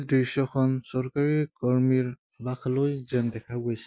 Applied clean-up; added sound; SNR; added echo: neural mask model Resemble Enhance denoiser.